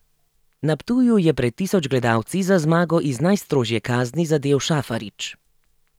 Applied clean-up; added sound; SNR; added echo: none; none; none; none.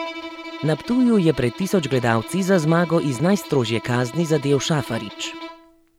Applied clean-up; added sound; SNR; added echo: none; Bowed string instrument; 15 dB; none.